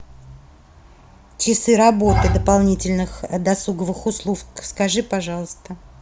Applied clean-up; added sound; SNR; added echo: none; Bowed string instrument; 1 dB; none.